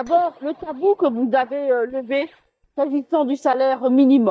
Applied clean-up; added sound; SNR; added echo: neural mask model DeepFilterNet 3.